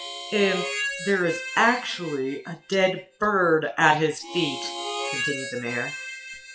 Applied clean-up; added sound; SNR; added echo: classical method WPE with log-MMSE.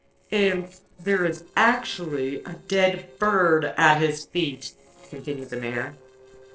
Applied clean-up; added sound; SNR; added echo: neural separator model SepFormer DNS4.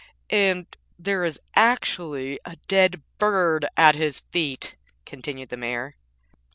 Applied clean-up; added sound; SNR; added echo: none; none; none; none.